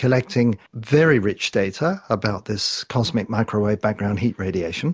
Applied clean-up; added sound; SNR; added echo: none; none; none; none.